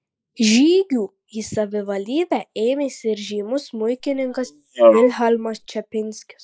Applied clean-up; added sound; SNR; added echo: neural mask model Resemble Enhance denoiser.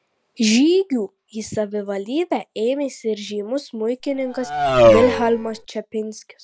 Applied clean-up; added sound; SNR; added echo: none; Race car, auto racing; -4 dB; none.